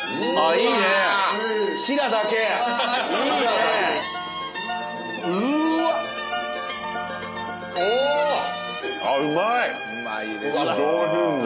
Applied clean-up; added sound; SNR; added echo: none; none; none; none.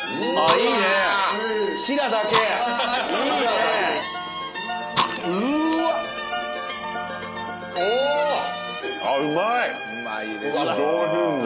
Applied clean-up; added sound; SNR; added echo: none; Fire; 8 dB; none.